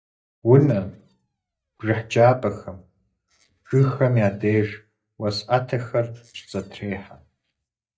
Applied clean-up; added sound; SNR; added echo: neural mask model DeepFilterNet 3.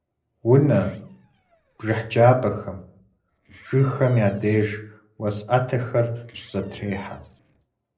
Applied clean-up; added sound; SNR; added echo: neural separator model SepFormer DNS4.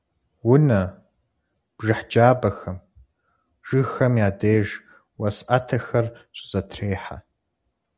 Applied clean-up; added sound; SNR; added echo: none; none; none; none.